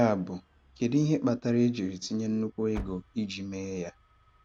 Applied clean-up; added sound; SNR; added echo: none; Engine starting; 19 dB; none.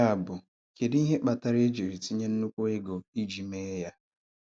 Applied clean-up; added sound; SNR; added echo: none; none; none; none.